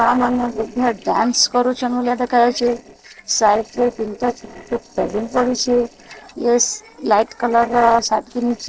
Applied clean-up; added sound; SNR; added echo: neural separator model SepFormer DNS4.